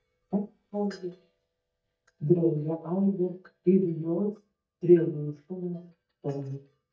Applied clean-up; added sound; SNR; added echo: neural mask model DeepFilterNet 3.